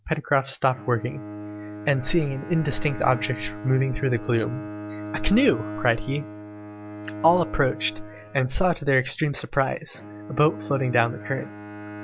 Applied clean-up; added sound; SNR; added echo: none; Bowed string instrument; 12 dB; none.